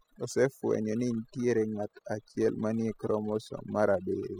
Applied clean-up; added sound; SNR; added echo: classical method spectral subtraction.